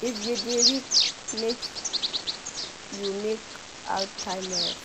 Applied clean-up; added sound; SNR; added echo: none; Bird vocalization, bird call, bird song; -3 dB; none.